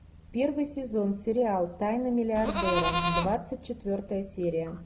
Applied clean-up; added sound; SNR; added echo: none; Livestock, farm animals, working animals; -2 dB; none.